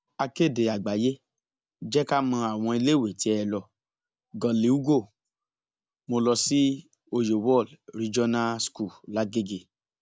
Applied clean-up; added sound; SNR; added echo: none; none; none; none.